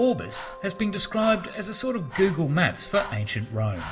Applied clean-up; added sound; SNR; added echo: none; Breathing; 16 dB; reverberation time 1.0 s.